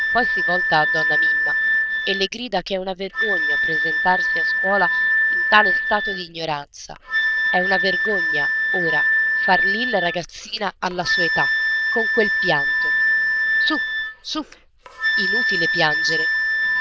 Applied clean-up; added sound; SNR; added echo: neural diffusion model UNIVERSE++.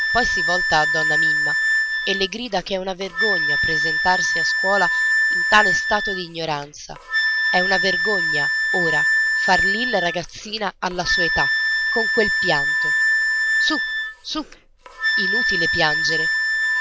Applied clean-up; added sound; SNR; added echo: none; Wind instrument, woodwind instrument; -5 dB; none.